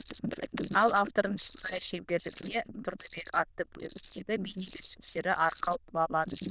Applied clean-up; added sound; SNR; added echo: neural diffusion model UNIVERSE++.